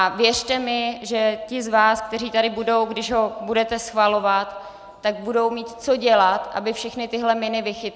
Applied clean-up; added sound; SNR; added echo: none; none; none; none.